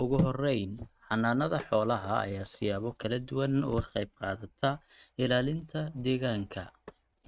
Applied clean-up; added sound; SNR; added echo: neural mask model RNNoise.